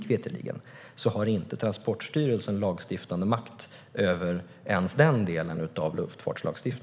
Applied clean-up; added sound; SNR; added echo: none; none; none; none.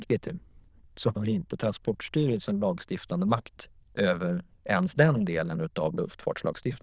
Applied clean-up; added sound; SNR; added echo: neural diffusion model UNIVERSE++.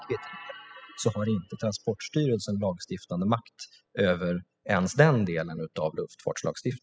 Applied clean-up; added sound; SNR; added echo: classical method spectral subtraction.